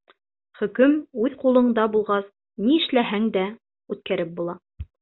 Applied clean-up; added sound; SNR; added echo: none; none; none; none.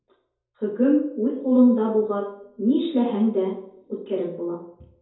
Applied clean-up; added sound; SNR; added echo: none; none; none; reverberation time 2.3 s.